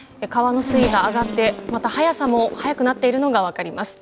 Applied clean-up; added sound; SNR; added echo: none; Race car, auto racing / Accelerating, revving, vroom; 9 dB; none.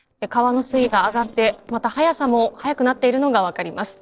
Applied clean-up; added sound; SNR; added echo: neural separator model SepFormer DNS4.